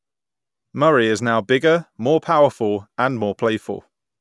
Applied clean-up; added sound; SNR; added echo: none; none; none; none.